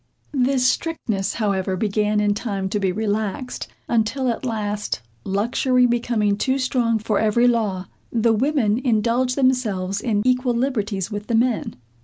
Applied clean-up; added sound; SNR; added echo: none; none; none; none.